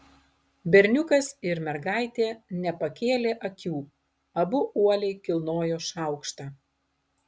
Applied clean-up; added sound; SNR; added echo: none; none; none; none.